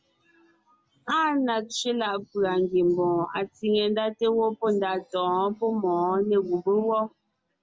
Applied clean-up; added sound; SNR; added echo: none; none; none; none.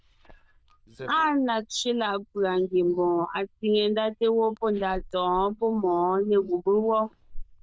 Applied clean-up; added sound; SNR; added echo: neural diffusion model UNIVERSE++.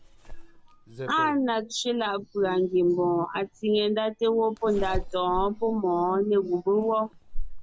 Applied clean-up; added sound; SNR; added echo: none; Zipper (clothing); 10 dB; none.